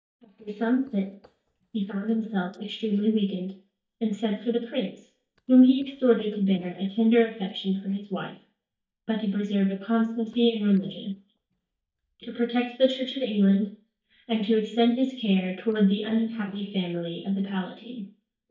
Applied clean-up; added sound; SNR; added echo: neural mask model DeepFilterNet 3.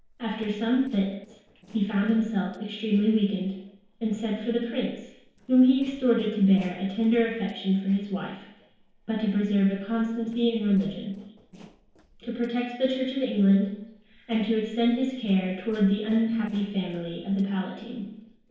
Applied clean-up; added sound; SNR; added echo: neural separator model SepFormer DNS4.